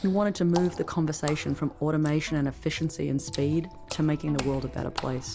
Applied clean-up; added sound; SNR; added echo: none; Water / Splash, splatter; 15 dB; none.